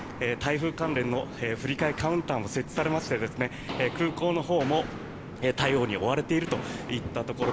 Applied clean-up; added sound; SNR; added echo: none; Walk, footsteps; 9 dB; none.